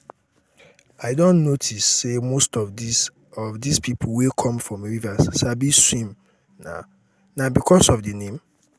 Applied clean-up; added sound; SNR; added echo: none; none; none; none.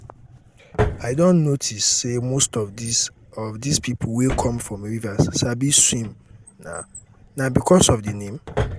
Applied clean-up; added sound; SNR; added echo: none; Drawer open or close; 11 dB; none.